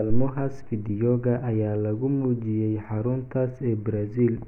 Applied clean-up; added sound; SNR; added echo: none; none; none; none.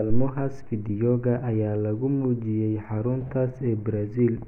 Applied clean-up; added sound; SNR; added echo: none; Drum; 18 dB; none.